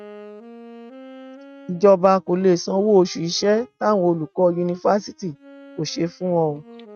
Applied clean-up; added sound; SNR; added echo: neural mask model RNNoise.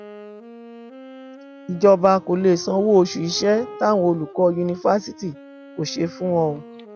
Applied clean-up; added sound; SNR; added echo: none; Wind instrument, woodwind instrument; 19 dB; none.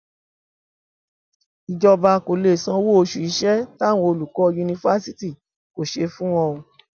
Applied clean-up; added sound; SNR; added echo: none; none; none; none.